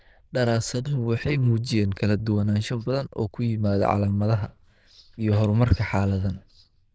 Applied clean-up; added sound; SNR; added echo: neural diffusion model UNIVERSE++.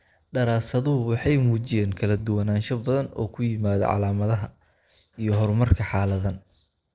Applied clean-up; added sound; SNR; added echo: neural separator model SepFormer DNS4.